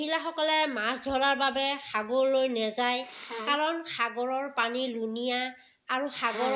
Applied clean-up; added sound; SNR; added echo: none; Sneeze; 15 dB; none.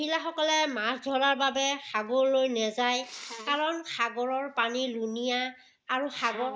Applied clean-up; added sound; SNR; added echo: neural mask model DeepFilterNet 3.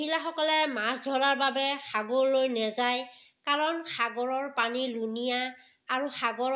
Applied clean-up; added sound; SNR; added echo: none; none; none; none.